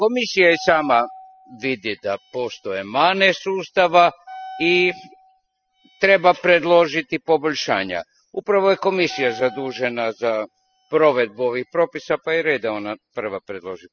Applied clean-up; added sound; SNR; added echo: classical method spectral subtraction.